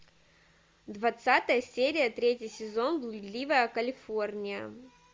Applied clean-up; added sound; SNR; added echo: none; none; none; none.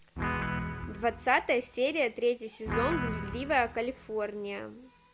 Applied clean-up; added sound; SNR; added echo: none; Guitar; 6 dB; none.